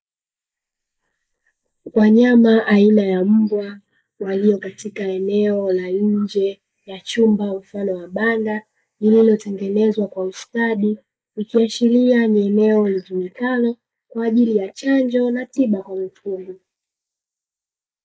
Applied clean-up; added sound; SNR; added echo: neural mask model Resemble Enhance denoiser.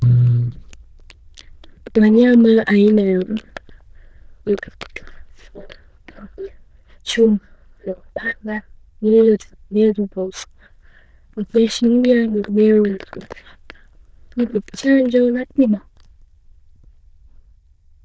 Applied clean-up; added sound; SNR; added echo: neural diffusion model UNIVERSE++.